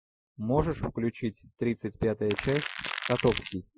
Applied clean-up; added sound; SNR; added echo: classical method Wiener filter.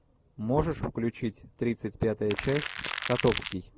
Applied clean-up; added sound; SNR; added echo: none; Crackle; 4 dB; none.